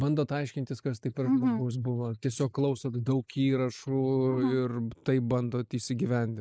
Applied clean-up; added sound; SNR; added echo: neural mask model Resemble Enhance denoiser.